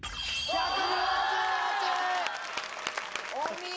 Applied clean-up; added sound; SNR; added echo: none; none; none; none.